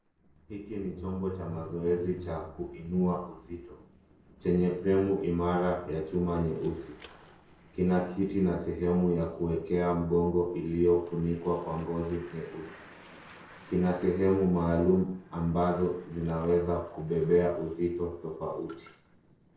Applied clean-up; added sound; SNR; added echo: neural separator model SepFormer DNS4.